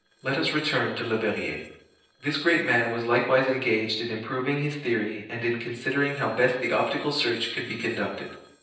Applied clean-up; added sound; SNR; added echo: neural separator model SepFormer DNS4.